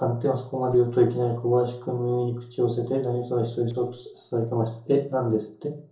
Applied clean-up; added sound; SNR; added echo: neural separator model SepFormer DNS4.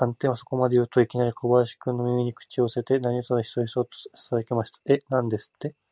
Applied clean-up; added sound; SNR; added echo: none; none; none; none.